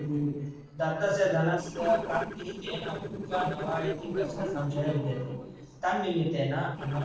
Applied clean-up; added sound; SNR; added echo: neural separator model SepFormer DNS4.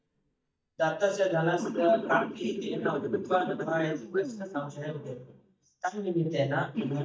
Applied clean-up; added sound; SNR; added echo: neural mask model DeepFilterNet 3.